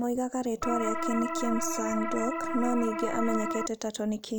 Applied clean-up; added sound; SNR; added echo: none; Organ; 1 dB; none.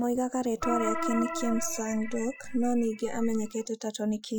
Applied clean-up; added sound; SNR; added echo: classical method Wiener filter.